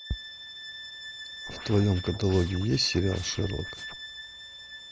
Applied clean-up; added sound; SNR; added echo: none; Bowed string instrument + Scratching (performance technique); 12 dB; none.